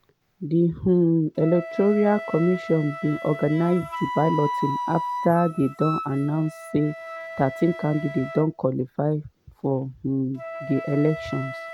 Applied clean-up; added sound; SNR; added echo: none; Wind instrument, woodwind instrument; 10 dB; none.